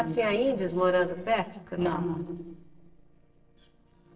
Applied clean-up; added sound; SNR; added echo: neural separator model SepFormer DNS4.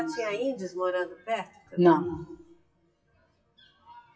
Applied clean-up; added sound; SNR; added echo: classical method WPE with log-MMSE.